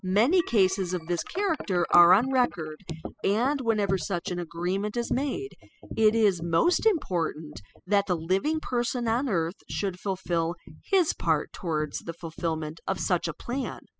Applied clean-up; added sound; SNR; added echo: classical method spectral subtraction.